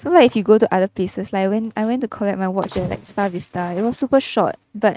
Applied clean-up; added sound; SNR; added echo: neural mask model RNNoise.